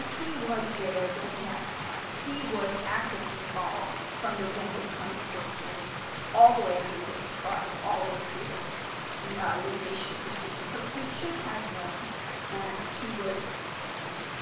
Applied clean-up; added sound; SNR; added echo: none; Stream; 3 dB; reverberation time 0.7 s.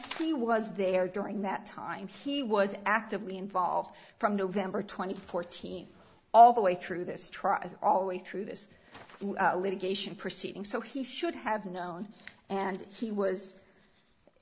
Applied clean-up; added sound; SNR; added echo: none; none; none; none.